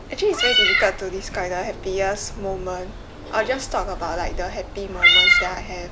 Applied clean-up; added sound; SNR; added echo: none; Meow; -3 dB; none.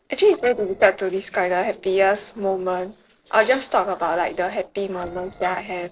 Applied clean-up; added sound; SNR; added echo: neural separator model SepFormer DNS4.